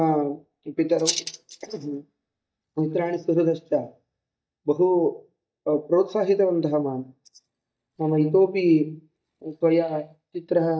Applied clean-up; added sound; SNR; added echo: neural mask model DeepFilterNet 3.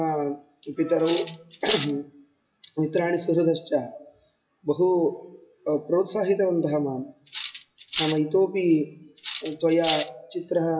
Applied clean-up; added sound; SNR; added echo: classical method WPE with log-MMSE.